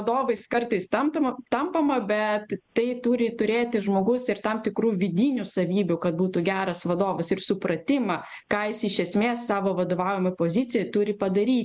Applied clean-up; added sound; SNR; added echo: none; none; none; none.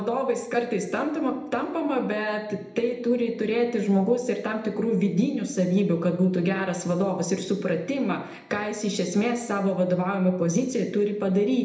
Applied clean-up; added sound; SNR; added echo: none; none; none; reverberation time 0.8 s.